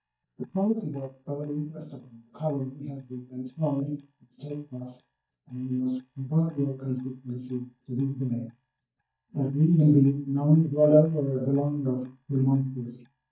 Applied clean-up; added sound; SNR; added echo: neural mask model DeepFilterNet 3.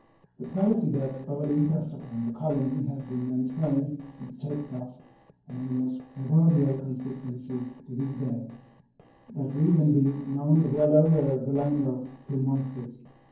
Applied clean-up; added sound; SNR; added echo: neural separator model SepFormer DNS4.